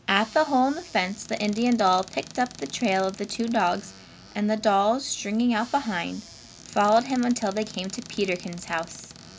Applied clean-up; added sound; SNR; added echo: none; Squeak / Cupboard open or close; 20 dB; none.